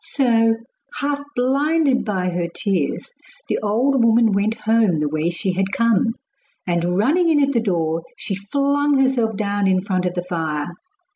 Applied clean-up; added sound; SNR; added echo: none; none; none; none.